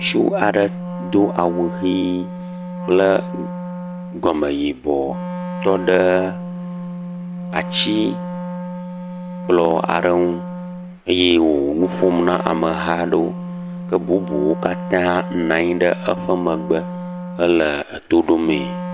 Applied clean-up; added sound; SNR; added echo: none; Wind instrument, woodwind instrument; 8 dB; none.